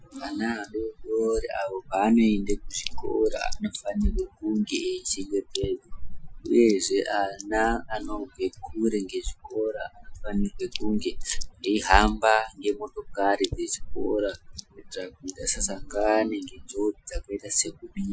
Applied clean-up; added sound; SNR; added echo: classical method Wiener filter.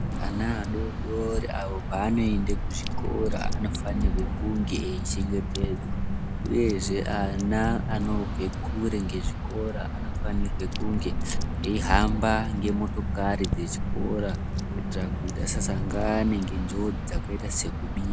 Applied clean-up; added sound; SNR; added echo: none; Drip / Water; -2 dB; none.